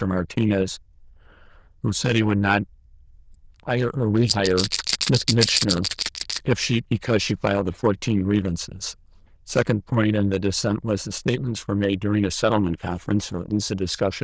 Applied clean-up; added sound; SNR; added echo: neural diffusion model UNIVERSE++.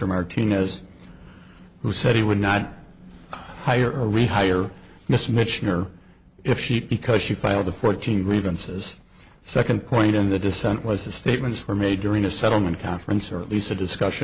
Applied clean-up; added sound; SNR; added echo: none; none; none; none.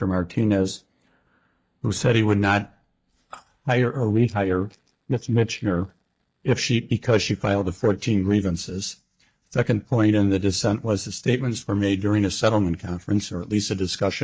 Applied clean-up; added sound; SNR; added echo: neural mask model DeepFilterNet 3.